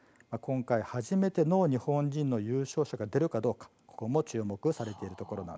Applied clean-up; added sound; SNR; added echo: none; none; none; none.